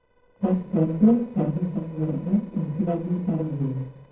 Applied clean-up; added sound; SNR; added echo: neural separator model SepFormer DNS4.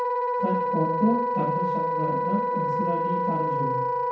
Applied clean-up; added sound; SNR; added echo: none; Wind instrument, woodwind instrument; -4 dB; reverberation time 0.7 s.